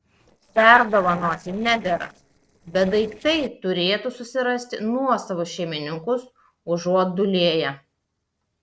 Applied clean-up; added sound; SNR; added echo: neural separator model SepFormer DNS4.